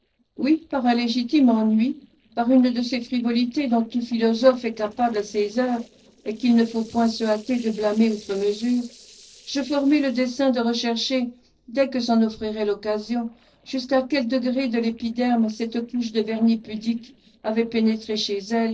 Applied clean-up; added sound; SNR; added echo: neural separator model SepFormer DNS4.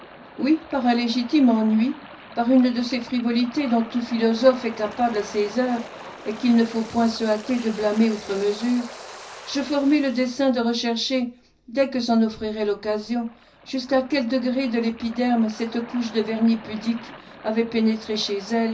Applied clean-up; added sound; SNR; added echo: none; Waves, surf; 18 dB; reverberation time 0.4 s.